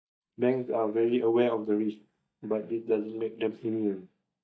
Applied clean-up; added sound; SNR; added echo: neural mask model DeepFilterNet 3.